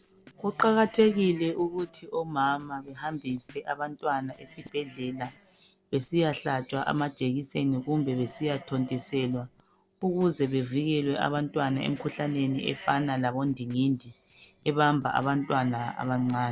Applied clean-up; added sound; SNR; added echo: neural separator model SepFormer DNS4.